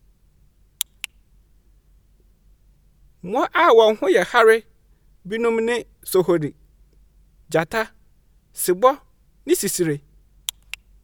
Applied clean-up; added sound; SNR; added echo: none; none; none; none.